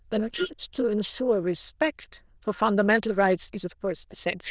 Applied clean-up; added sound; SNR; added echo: neural diffusion model UNIVERSE++.